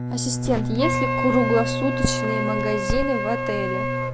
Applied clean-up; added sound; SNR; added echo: none; Wind instrument, woodwind instrument + Bowed string instrument; 0 dB; none.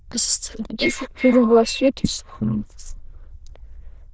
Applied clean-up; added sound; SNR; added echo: neural diffusion model UNIVERSE++.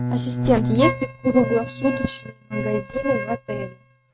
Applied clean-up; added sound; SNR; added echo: neural mask model RNNoise.